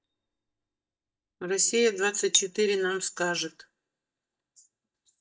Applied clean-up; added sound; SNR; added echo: neural mask model DeepFilterNet 3.